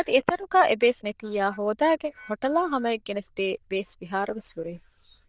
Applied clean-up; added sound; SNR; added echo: neural diffusion model UNIVERSE++.